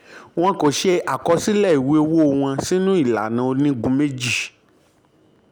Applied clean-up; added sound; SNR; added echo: none; none; none; none.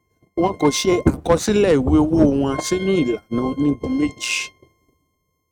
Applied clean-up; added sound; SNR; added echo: neural mask model RNNoise.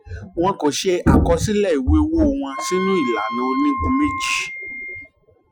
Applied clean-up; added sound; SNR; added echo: classical method Wiener filter.